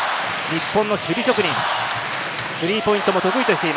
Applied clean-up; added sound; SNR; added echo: none; none; none; none.